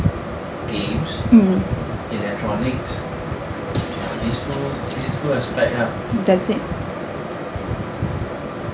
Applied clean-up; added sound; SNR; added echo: none; Shatter; 18 dB; none.